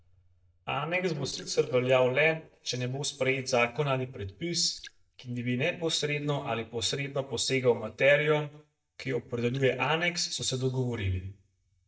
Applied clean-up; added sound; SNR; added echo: neural mask model DeepFilterNet 3.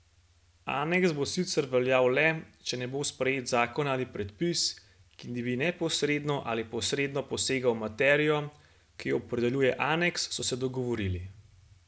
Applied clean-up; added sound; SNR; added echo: none; none; none; none.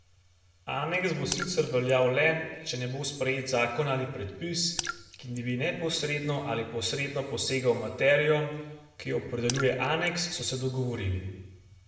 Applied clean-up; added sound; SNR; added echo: none; Raindrop / Splash, splatter; 12 dB; reverberation time 1.1 s.